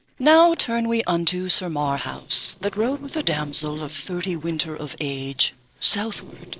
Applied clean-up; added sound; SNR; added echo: neural separator model SepFormer DNS4.